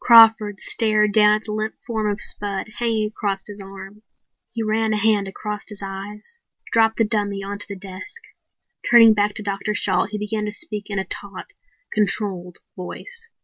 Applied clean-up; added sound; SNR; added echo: none; none; none; none.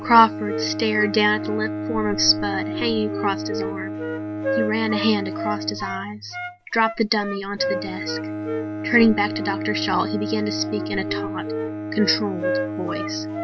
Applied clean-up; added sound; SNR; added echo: none; Wind instrument, woodwind instrument + Bowed string instrument; 4 dB; none.